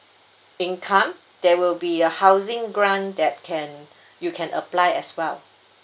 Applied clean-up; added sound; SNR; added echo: none; none; none; none.